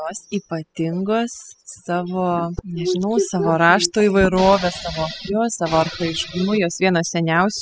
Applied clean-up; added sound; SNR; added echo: classical method spectral subtraction.